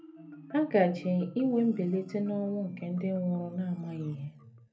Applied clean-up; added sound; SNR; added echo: none; Marimba, xylophone; 17 dB; reverberation time 0.3 s.